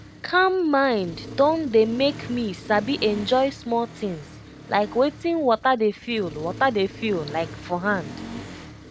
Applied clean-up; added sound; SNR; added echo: none; Accelerating, revving, vroom; 15 dB; none.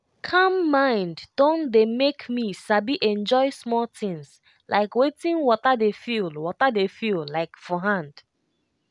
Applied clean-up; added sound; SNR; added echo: none; none; none; none.